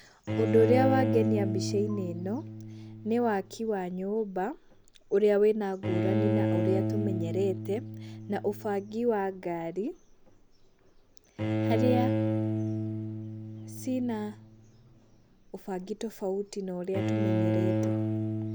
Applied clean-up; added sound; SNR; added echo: none; Bowed string instrument; 1 dB; none.